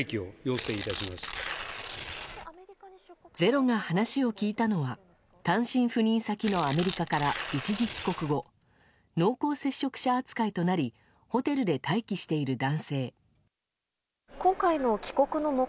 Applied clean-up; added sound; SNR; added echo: none; Tearing; 8 dB; none.